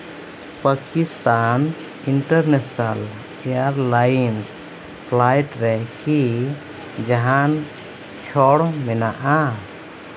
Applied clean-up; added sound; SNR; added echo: none; none; none; none.